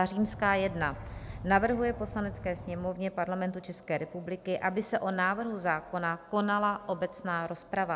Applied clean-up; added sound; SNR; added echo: none; Insect; 11 dB; none.